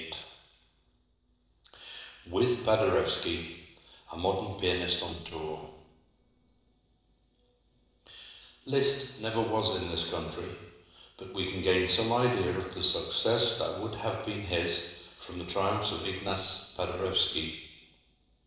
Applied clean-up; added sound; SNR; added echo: neural separator model SepFormer DNS4.